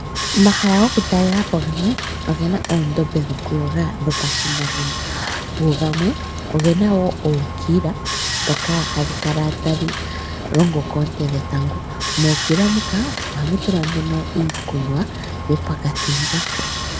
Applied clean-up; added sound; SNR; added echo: none; Sawing; 5 dB; none.